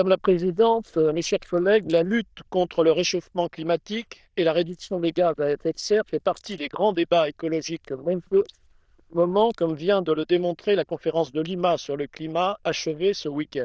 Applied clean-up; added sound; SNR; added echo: neural diffusion model UNIVERSE++.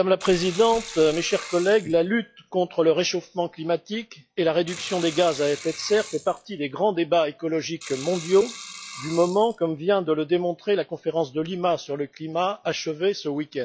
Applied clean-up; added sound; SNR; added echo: classical method log-MMSE.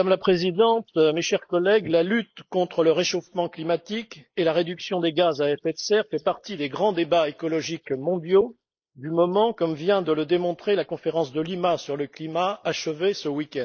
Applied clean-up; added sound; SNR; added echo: neural mask model Resemble Enhance denoiser.